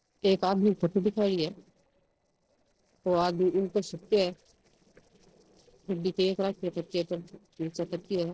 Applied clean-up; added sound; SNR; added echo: neural separator model SepFormer DNS4.